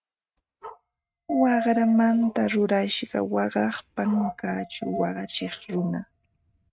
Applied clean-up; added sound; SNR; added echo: neural mask model RNNoise.